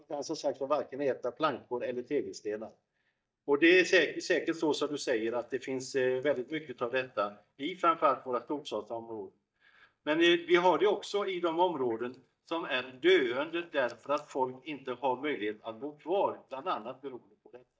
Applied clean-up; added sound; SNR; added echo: neural mask model DeepFilterNet 3.